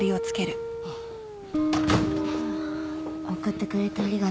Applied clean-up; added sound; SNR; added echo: none; Guitar; 1 dB; none.